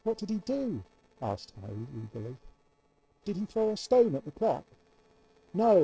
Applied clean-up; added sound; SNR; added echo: neural separator model SepFormer DNS4.